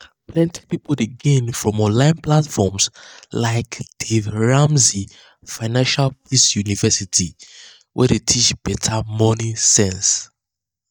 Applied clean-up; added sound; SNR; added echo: neural mask model DeepFilterNet 3.